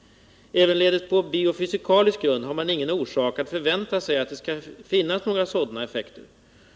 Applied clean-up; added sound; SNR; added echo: none; none; none; none.